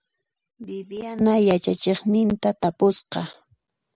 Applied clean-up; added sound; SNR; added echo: none; none; none; none.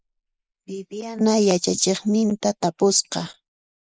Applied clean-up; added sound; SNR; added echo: neural mask model Resemble Enhance denoiser.